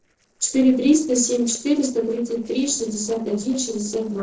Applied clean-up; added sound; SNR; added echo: neural separator model SepFormer DNS4.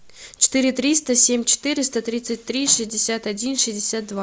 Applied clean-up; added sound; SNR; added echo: none; none; none; none.